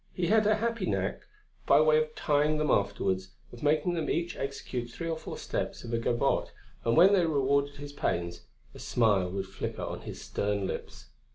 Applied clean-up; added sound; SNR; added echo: none; none; none; none.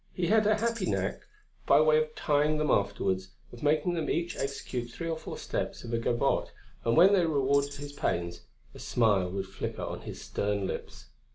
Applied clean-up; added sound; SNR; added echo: none; Tambourine; 20 dB; none.